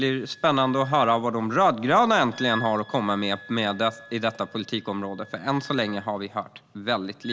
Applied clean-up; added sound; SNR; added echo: none; Wind instrument, woodwind instrument; 18 dB; none.